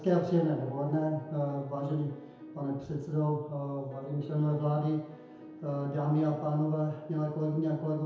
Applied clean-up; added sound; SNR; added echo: none; Piano; 19 dB; reverberation time 0.9 s.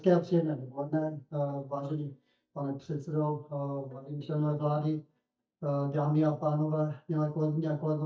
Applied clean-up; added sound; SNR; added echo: neural mask model DeepFilterNet 3.